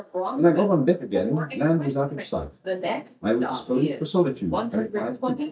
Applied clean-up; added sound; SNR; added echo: neural mask model DeepFilterNet 3.